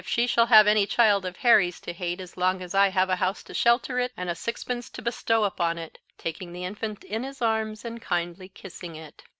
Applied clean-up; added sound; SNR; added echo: none; none; none; none.